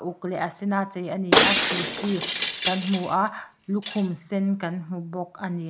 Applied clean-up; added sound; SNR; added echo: none; Shatter; -1 dB; none.